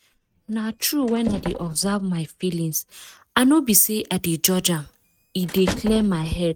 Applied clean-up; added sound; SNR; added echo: neural mask model RNNoise.